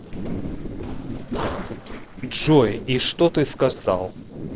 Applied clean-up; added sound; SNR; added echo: neural separator model SepFormer DNS4.